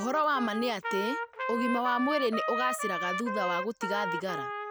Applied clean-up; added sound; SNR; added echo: none; Trumpet; 3 dB; none.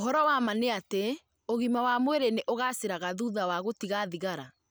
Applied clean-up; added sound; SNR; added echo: none; none; none; none.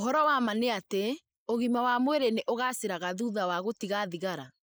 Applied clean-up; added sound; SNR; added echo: neural mask model Resemble Enhance denoiser.